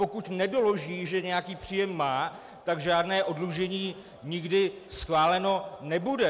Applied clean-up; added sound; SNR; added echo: none; none; none; none.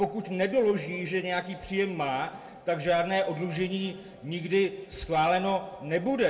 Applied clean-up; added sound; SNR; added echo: none; none; none; reverberation time 1.2 s.